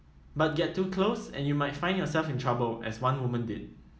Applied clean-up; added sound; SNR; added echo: none; none; none; none.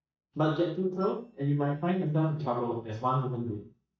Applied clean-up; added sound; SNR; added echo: neural mask model DeepFilterNet 3.